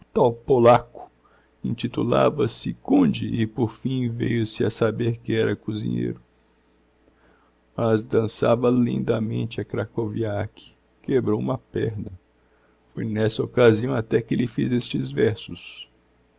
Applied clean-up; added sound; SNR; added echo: none; none; none; none.